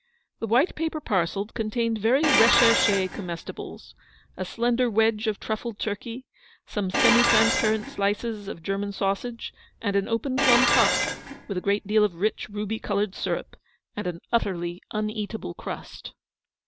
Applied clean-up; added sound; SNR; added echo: none; Dishes, pots, and pans; 2 dB; none.